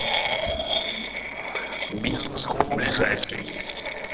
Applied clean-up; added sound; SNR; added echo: neural separator model SepFormer DNS4.